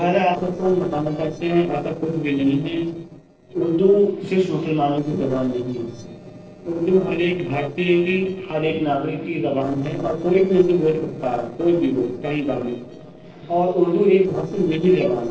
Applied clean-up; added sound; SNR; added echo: neural separator model SepFormer DNS4.